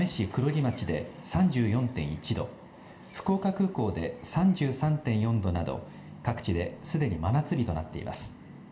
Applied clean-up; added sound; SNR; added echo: none; none; none; reverberation time 0.9 s.